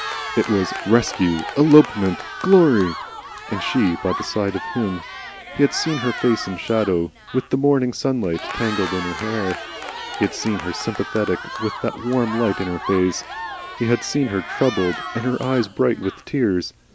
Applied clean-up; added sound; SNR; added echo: none; Cheering; 11 dB; none.